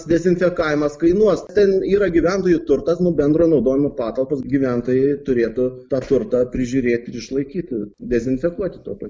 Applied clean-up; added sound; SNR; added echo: none; none; none; none.